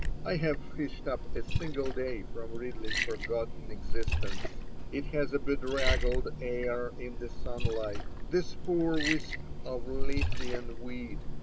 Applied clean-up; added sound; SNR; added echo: none; Liquid; -5 dB; none.